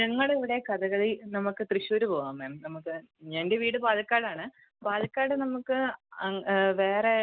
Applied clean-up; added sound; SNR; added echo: none; none; none; none.